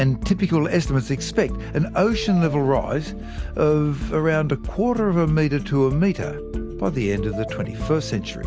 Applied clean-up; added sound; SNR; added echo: none; none; none; none.